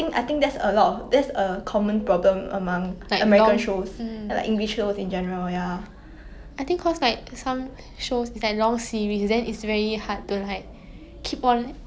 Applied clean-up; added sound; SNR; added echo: none; none; none; none.